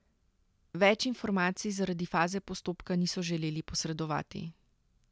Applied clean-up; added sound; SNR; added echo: none; none; none; none.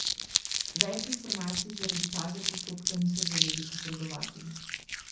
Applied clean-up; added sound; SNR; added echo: none; Crumpling, crinkling; -4 dB; reverberation time 0.6 s.